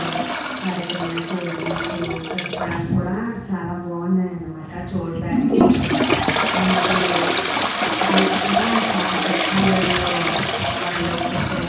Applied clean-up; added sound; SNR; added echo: none; Toilet flush; -3 dB; reverberation time 0.6 s.